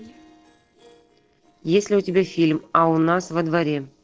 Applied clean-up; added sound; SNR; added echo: neural separator model SepFormer DNS4.